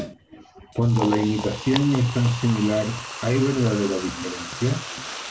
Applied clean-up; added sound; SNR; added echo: none; Liquid; 11 dB; none.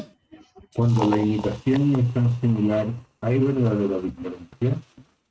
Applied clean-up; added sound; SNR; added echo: neural mask model RNNoise.